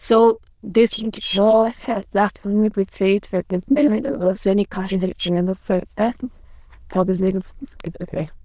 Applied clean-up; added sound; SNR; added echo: neural diffusion model UNIVERSE++.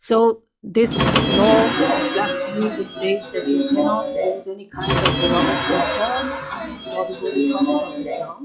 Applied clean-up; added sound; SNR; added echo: classical method log-MMSE.